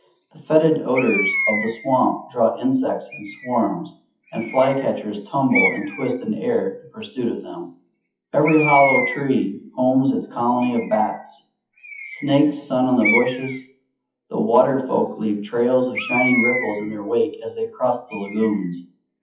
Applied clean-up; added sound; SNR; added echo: classical method WPE with log-MMSE.